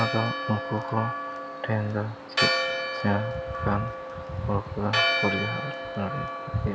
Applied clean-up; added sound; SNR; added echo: none; Church bell; 1 dB; none.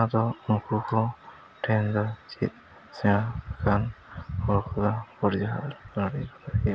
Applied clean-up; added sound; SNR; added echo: none; none; none; none.